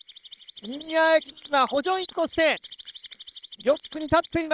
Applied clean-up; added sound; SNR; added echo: neural separator model SepFormer WHAM!.